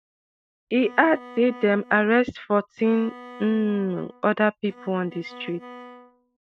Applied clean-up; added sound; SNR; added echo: neural mask model RNNoise.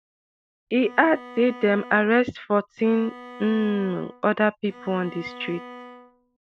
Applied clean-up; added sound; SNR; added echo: none; Bowed string instrument; 18 dB; none.